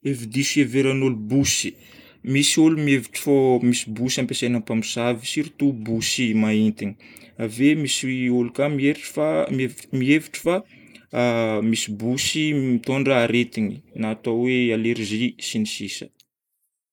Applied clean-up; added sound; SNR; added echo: neural mask model Resemble Enhance denoiser.